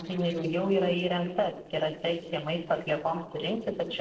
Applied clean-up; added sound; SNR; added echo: neural separator model SepFormer DNS4.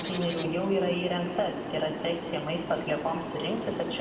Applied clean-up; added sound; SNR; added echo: none; Bird; 6 dB; reverberation time 1.9 s.